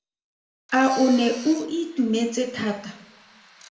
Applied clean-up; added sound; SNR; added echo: none; Tools; 19 dB; reverberation time 0.8 s.